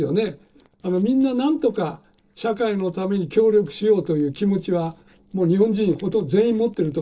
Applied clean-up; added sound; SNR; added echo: neural separator model SepFormer DNS4.